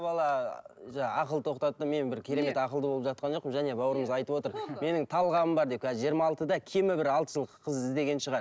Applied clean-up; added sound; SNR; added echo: none; none; none; none.